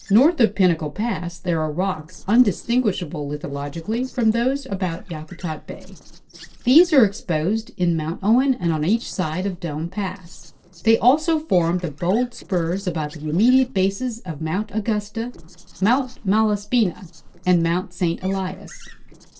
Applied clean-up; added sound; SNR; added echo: neural separator model SepFormer DNS4.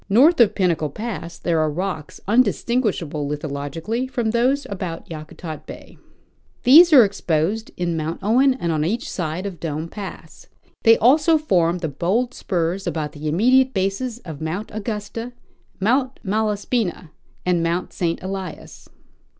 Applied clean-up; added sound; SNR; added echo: none; none; none; none.